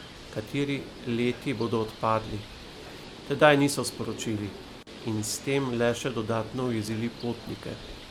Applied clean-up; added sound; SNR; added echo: none; Bird; 14 dB; none.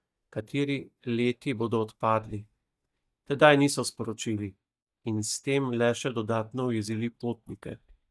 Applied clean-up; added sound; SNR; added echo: neural mask model DeepFilterNet 3.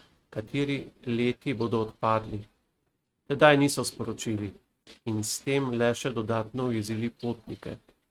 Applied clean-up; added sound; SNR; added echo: neural mask model RNNoise.